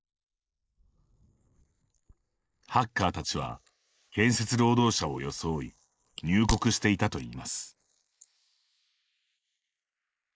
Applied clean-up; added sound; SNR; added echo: neural mask model Resemble Enhance denoiser.